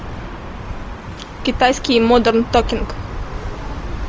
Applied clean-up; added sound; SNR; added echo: none; Fixed-wing aircraft, airplane; 9 dB; none.